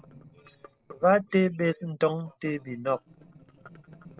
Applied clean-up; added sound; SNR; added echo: neural separator model SepFormer DNS4.